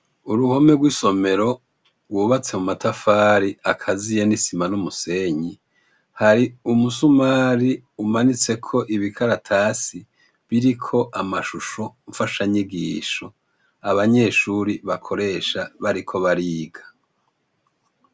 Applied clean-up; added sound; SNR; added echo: none; none; none; none.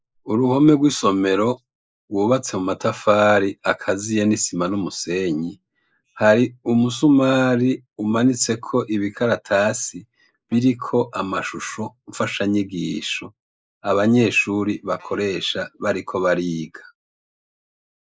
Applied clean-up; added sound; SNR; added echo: neural mask model Resemble Enhance denoiser.